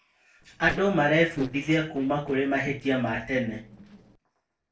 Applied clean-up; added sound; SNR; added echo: neural separator model SepFormer DNS4.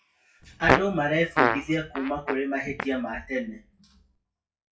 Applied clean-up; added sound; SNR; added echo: classical method WPE with log-MMSE.